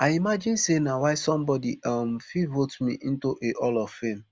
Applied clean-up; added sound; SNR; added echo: none; none; none; none.